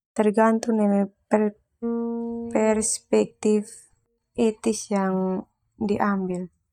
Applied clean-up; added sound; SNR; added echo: neural mask model DeepFilterNet 3.